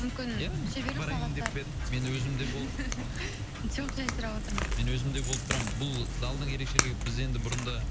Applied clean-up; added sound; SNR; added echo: none; Crack / Crackle; 0 dB; none.